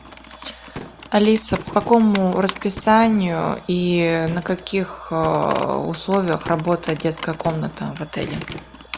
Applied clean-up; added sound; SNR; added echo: none; Computer keyboard + Gunshot, gunfire; 15 dB; none.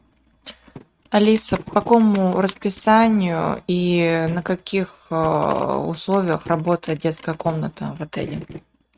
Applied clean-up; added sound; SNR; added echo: neural mask model RNNoise.